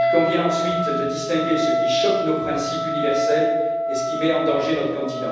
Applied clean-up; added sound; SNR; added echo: none; Wind instrument, woodwind instrument; -1 dB; reverberation time 1.1 s.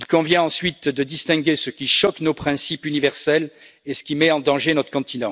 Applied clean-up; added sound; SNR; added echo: none; none; none; none.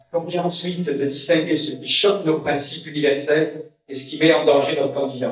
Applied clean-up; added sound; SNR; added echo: neural mask model DeepFilterNet 3.